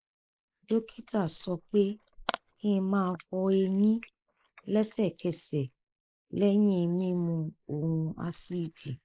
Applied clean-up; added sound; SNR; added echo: neural mask model Resemble Enhance denoiser.